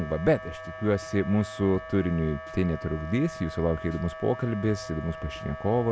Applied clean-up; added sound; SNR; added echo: none; Wind instrument, woodwind instrument; 13 dB; none.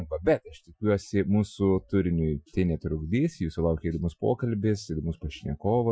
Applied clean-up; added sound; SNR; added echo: classical method Wiener filter.